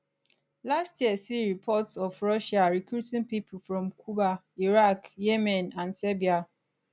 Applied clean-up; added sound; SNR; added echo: none; none; none; none.